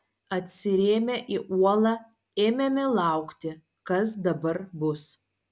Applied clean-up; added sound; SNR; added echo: none; none; none; none.